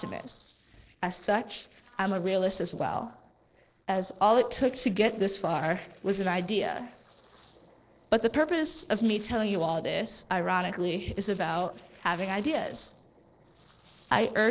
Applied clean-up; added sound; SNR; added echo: neural separator model SepFormer DNS4.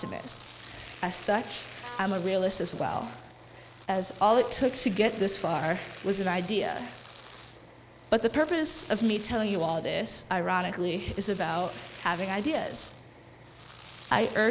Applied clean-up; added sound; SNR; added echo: none; Vehicle horn, car horn, honking + Domestic sounds, home sounds; 18 dB; none.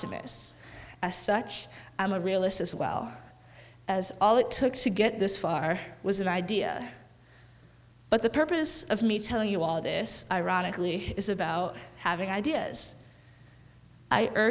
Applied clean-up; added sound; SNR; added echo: none; none; none; none.